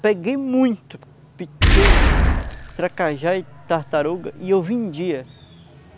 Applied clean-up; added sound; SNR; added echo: none; Boom; -4 dB; none.